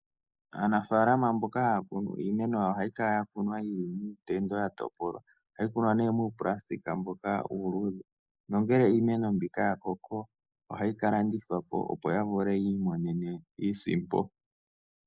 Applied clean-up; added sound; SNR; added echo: neural mask model Resemble Enhance denoiser.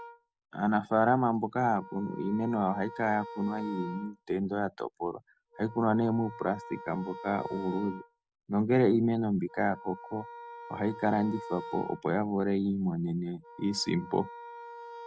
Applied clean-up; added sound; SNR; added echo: none; Wind instrument, woodwind instrument; 16 dB; none.